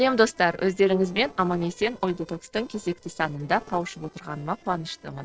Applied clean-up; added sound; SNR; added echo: neural separator model SepFormer DNS4.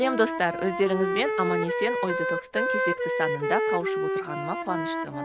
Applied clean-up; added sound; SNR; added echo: none; Wind instrument, woodwind instrument; -1 dB; none.